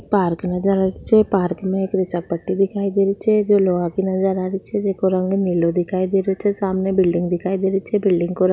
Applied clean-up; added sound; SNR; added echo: none; none; none; none.